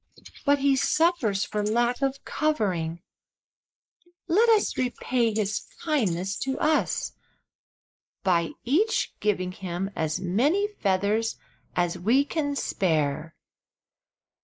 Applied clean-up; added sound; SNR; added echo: neural mask model Resemble Enhance denoiser.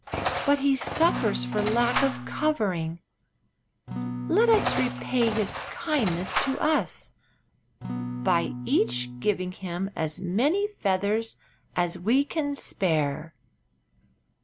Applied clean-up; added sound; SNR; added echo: none; Acoustic guitar / Strum + Engine; 4 dB; none.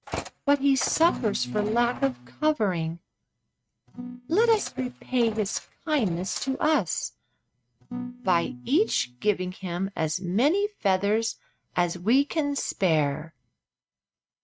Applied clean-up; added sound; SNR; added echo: neural mask model RNNoise.